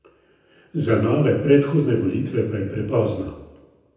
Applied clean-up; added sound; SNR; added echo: none; none; none; reverberation time 0.9 s.